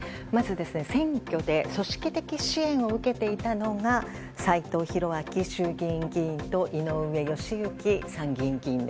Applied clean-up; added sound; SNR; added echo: none; none; none; none.